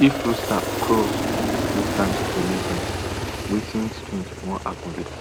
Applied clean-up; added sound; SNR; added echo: none; Aircraft; 0 dB; none.